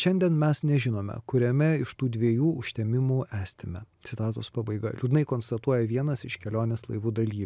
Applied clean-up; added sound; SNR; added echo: none; none; none; none.